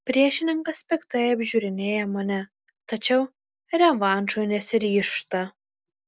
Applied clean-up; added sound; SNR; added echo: none; none; none; none.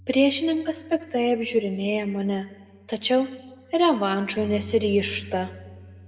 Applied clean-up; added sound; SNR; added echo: none; Bass guitar; 20 dB; reverberation time 1.1 s.